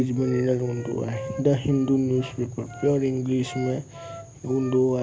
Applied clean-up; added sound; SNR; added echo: none; Wind instrument, woodwind instrument; 17 dB; none.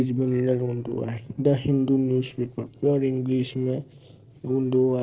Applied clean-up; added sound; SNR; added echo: neural separator model SepFormer DNS4.